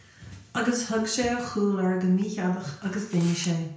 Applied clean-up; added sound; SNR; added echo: none; Camera; 19 dB; reverberation time 0.5 s.